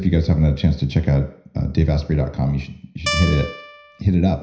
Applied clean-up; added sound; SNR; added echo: none; Guitar; 8 dB; reverberation time 0.5 s.